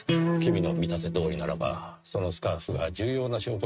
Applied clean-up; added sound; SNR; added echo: neural mask model RNNoise.